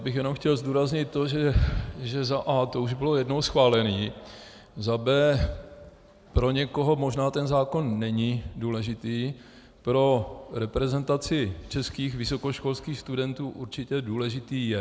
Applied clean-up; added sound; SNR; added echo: none; none; none; none.